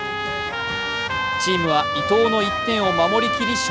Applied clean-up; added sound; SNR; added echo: none; Trumpet; 1 dB; none.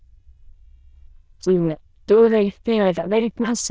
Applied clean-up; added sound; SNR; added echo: neural diffusion model UNIVERSE++.